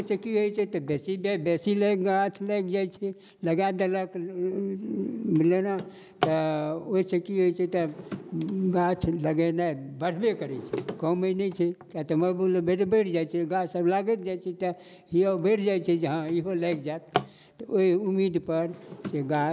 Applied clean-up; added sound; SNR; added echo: none; Drawer open or close; 15 dB; none.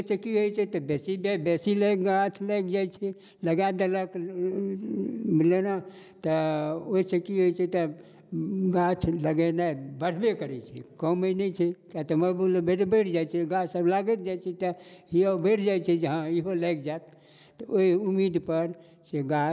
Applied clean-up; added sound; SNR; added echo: none; none; none; none.